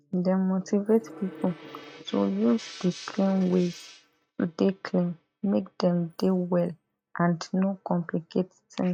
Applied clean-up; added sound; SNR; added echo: neural mask model RNNoise.